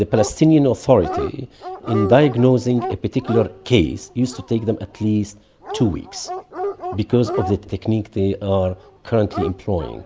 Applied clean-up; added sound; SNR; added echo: none; Dog; 11 dB; none.